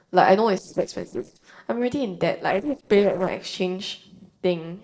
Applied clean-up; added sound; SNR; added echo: neural separator model SepFormer DNS4.